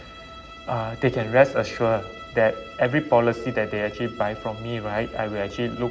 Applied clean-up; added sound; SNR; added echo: none; Bowed string instrument; 18 dB; none.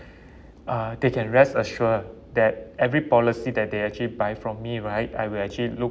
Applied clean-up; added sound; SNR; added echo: none; none; none; none.